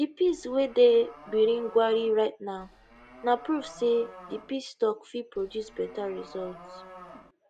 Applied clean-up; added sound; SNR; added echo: none; Livestock, farm animals, working animals; 20 dB; none.